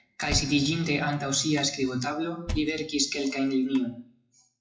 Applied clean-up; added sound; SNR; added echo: classical method WPE with log-MMSE.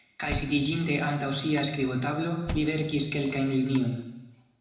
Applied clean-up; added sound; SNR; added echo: none; Thump, thud; 12 dB; reverberation time 0.9 s.